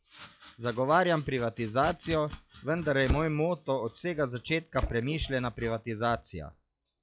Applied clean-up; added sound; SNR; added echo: classical method log-MMSE.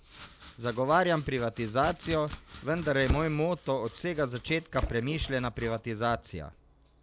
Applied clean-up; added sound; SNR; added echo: none; Domestic sounds, home sounds; 11 dB; none.